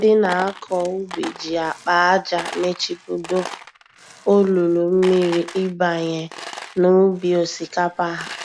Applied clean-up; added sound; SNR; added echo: none; Coin (dropping); 16 dB; none.